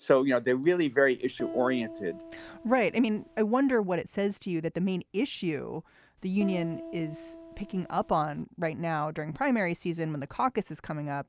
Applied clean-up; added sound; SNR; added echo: none; Piano; 14 dB; none.